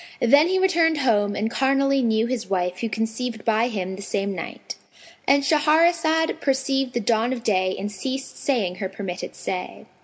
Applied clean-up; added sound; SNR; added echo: none; none; none; none.